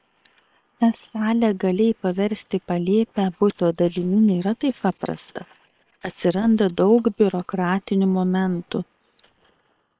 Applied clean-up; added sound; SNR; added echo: neural separator model SepFormer WHAM!.